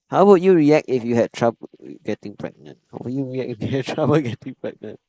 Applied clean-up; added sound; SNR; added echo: neural mask model Resemble Enhance denoiser.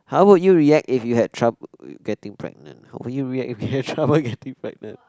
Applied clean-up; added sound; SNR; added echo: none; none; none; none.